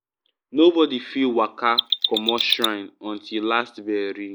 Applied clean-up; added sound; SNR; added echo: neural mask model Resemble Enhance denoiser.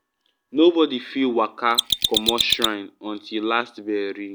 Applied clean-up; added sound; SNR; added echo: none; Mechanisms; -1 dB; none.